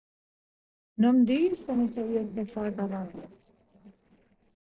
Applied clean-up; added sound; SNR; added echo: neural separator model SepFormer DNS4.